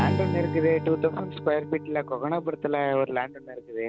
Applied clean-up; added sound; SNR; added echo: none; Strum; 6 dB; none.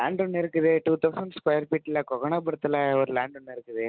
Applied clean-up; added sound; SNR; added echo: none; none; none; none.